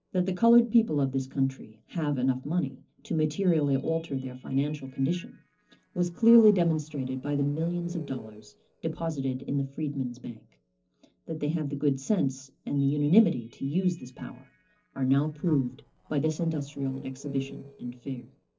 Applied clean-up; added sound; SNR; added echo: neural separator model SepFormer DNS4.